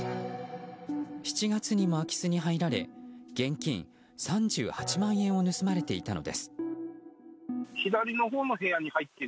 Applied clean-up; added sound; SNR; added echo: none; none; none; none.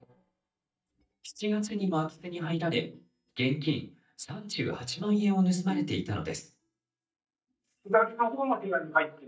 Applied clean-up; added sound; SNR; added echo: neural mask model DeepFilterNet 3.